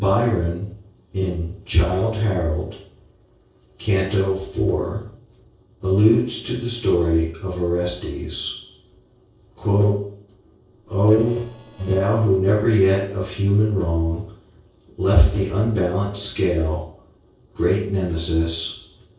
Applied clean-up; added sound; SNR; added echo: neural separator model SepFormer DNS4.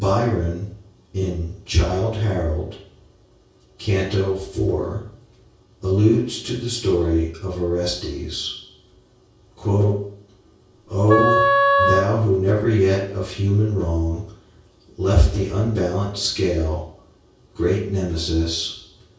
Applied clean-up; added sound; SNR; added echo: none; Wind instrument, woodwind instrument; -2 dB; reverberation time 0.6 s.